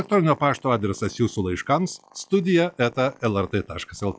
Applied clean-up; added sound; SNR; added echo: classical method log-MMSE.